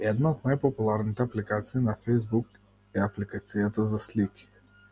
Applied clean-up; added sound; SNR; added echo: none; none; none; none.